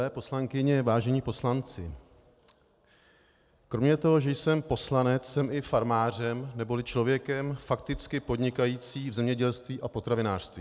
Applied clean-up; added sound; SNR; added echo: none; none; none; none.